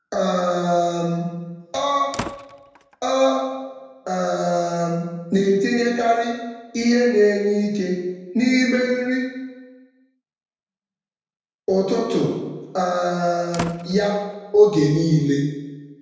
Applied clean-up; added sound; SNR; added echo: none; Slam; 16 dB; reverberation time 1.2 s.